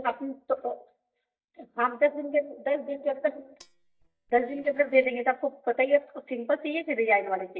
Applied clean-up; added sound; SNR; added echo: neural mask model DeepFilterNet 3.